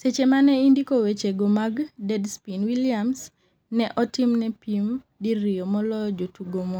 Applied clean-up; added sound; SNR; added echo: none; none; none; none.